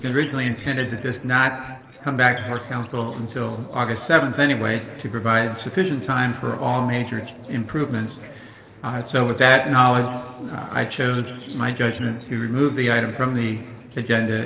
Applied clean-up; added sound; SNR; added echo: neural separator model SepFormer DNS4.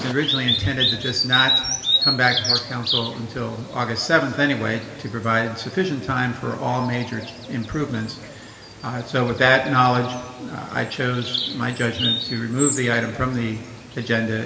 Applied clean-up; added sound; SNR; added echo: none; Bird vocalization, bird call, bird song; 5 dB; reverberation time 1.9 s.